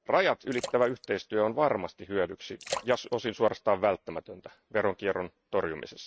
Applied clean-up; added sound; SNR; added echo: neural mask model RNNoise.